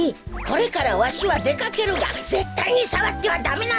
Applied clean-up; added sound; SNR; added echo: none; Rattle (instrument); 17 dB; none.